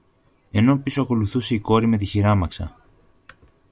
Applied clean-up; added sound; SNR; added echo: none; none; none; none.